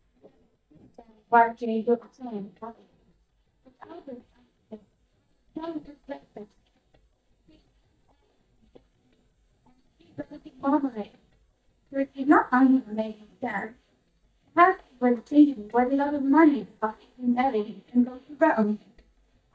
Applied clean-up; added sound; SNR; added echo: neural mask model DeepFilterNet 3.